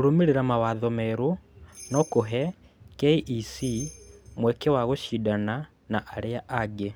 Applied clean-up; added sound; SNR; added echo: none; Bell; 19 dB; none.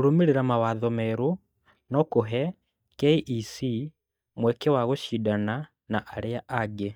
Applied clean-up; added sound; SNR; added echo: neural mask model DeepFilterNet 3.